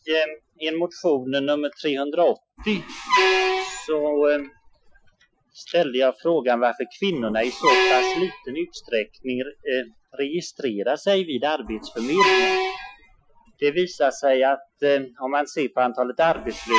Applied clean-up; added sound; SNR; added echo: classical method Wiener filter.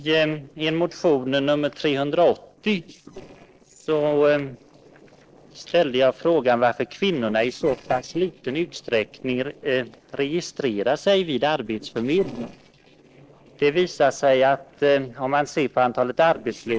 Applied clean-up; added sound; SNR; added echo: neural separator model SepFormer DNS4.